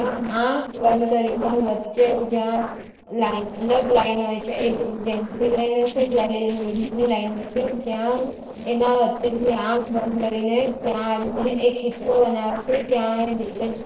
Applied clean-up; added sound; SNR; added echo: neural separator model SepFormer DNS4.